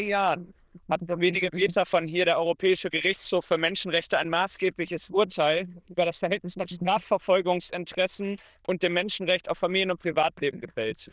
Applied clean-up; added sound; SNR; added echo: neural diffusion model UNIVERSE++.